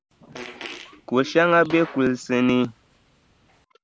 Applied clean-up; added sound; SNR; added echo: none; Fart; 19 dB; none.